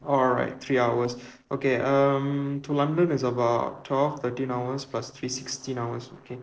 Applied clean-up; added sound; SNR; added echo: neural separator model SepFormer DNS4.